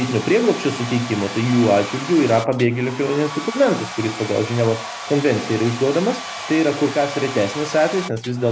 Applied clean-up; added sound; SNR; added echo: none; Domestic sounds, home sounds; 11 dB; none.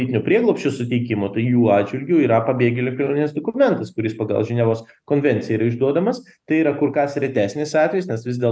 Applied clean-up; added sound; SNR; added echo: none; none; none; none.